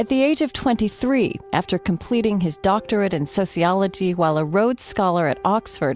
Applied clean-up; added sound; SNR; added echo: none; none; none; none.